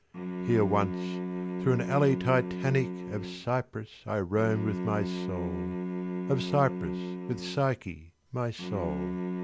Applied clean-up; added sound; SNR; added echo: none; Bowed string instrument; 4 dB; none.